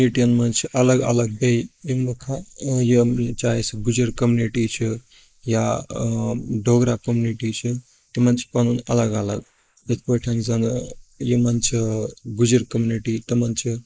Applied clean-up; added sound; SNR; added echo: neural mask model Resemble Enhance denoiser.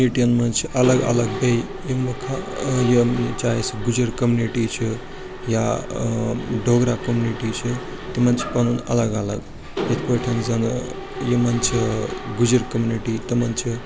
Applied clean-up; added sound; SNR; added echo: none; Mechanisms; 10 dB; none.